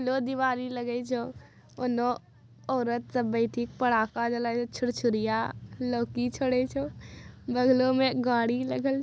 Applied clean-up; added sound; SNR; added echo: none; none; none; none.